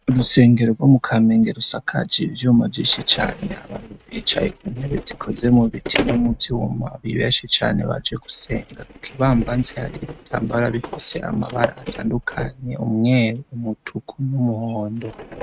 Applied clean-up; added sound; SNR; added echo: neural mask model RNNoise.